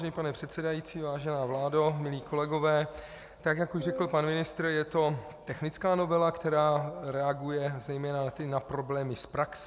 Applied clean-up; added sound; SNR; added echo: none; Wind instrument, woodwind instrument; 9 dB; none.